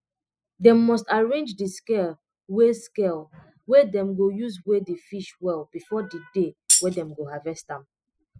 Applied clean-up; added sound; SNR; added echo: classical method spectral subtraction.